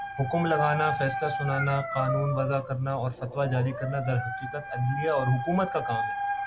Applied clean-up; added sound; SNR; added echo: none; Dog; 5 dB; none.